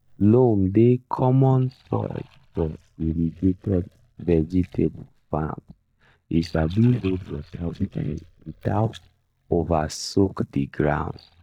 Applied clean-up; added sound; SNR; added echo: neural mask model DeepFilterNet 3.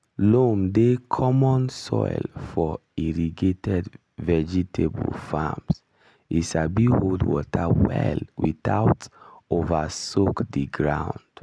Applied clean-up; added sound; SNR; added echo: none; none; none; none.